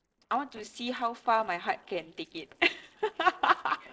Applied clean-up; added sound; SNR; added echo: neural separator model SepFormer DNS4.